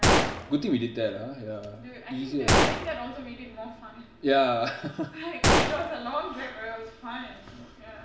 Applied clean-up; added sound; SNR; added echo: none; Gunshot, gunfire; -2 dB; reverberation time 0.6 s.